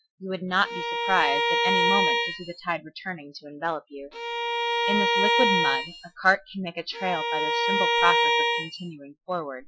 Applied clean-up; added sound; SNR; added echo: classical method Wiener filter.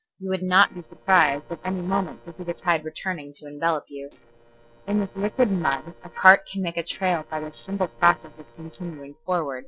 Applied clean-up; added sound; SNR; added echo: neural separator model SepFormer DNS4.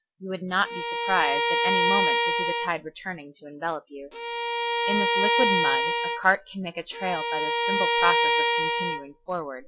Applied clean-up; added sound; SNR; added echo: none; Bowed string instrument; -5 dB; none.